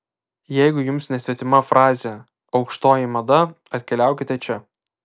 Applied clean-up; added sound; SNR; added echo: none; none; none; none.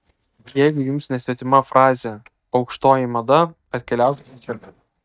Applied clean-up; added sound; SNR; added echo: neural mask model DeepFilterNet 3.